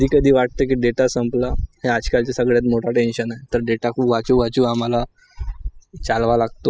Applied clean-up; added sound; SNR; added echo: classical method spectral subtraction.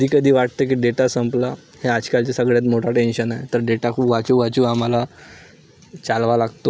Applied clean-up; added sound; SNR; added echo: none; none; none; none.